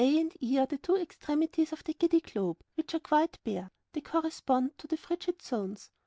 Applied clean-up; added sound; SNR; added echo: none; none; none; none.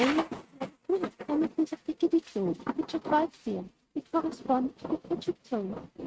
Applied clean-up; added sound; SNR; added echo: neural mask model RNNoise.